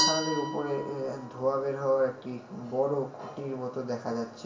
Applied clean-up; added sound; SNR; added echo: none; Glass; 6 dB; reverberation time 0.5 s.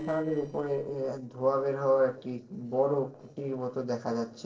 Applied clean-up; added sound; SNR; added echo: neural separator model SepFormer DNS4.